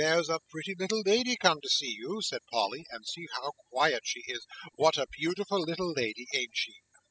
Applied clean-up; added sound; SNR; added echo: classical method spectral subtraction.